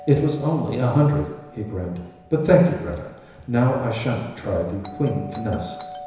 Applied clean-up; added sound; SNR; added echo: none; Doorbell; 19 dB; reverberation time 1.0 s.